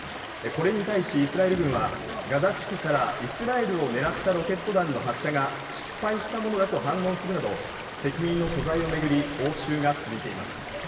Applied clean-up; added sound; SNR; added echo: none; Stream; 10 dB; reverberation time 1.9 s.